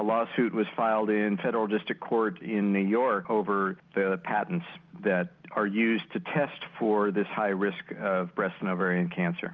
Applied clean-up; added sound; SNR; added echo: none; none; none; none.